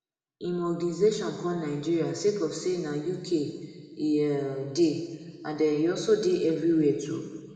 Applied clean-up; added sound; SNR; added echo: none; none; none; reverberation time 1.6 s.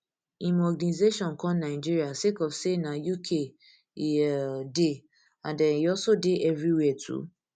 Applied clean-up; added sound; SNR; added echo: none; none; none; none.